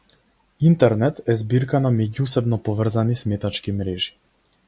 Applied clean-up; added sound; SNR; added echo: none; none; none; none.